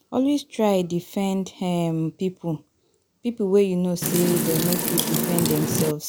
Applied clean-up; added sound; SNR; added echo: none; Wind; 0 dB; none.